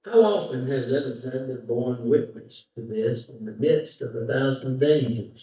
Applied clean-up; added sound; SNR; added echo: neural mask model DeepFilterNet 3.